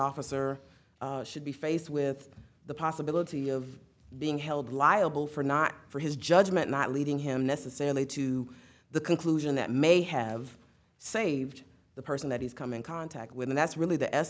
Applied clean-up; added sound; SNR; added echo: none; none; none; none.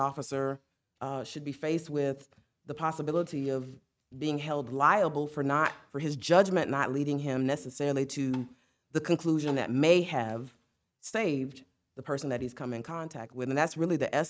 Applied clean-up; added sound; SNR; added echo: neural mask model RNNoise.